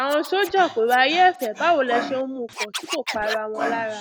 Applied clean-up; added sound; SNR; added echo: none; Scratching (performance technique); 10 dB; none.